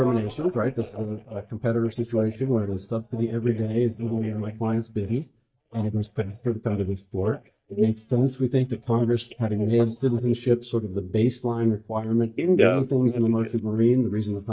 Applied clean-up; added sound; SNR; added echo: neural mask model DeepFilterNet 3.